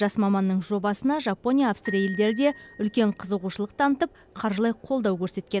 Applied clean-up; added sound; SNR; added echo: none; Glockenspiel; 18 dB; none.